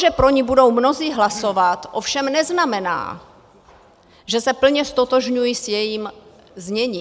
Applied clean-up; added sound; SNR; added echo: none; none; none; none.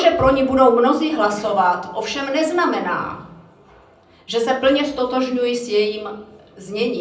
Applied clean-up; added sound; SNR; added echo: none; none; none; reverberation time 0.6 s.